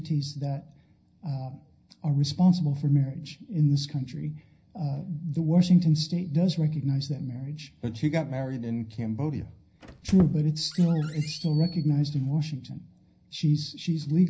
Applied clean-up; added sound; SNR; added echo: none; Squeak; 15 dB; reverberation time 0.4 s.